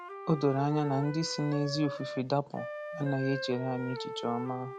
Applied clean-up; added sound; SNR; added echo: none; Wind instrument, woodwind instrument; 9 dB; none.